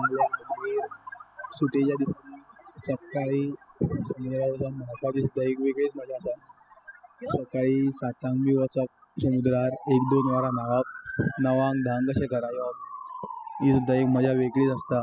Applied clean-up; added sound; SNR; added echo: classical method spectral subtraction.